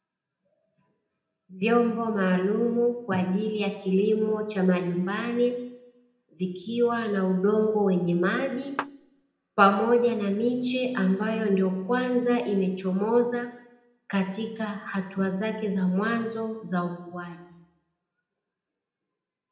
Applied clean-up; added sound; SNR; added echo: none; Clapping; 9 dB; reverberation time 0.7 s.